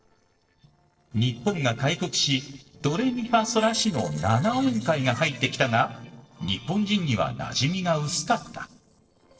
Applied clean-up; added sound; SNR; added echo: neural separator model SepFormer DNS4.